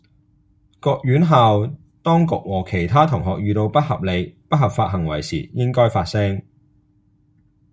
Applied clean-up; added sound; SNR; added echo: none; none; none; none.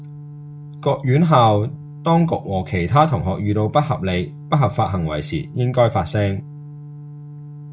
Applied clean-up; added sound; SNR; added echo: none; Organ; 15 dB; none.